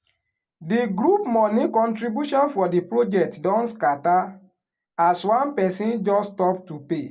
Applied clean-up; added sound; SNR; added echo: none; none; none; none.